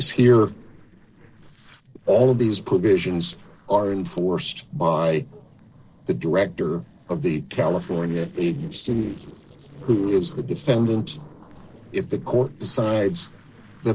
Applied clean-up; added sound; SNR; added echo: neural separator model SepFormer DNS4.